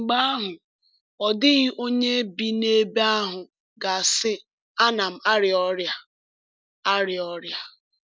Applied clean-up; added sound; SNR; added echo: none; none; none; none.